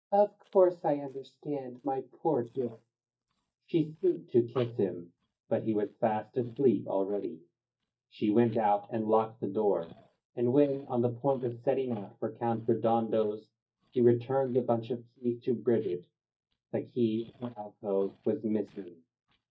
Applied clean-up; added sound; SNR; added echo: neural mask model DeepFilterNet 3.